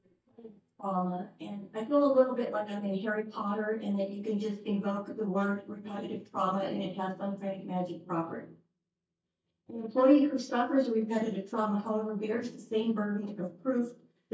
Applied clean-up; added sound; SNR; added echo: neural mask model DeepFilterNet 3.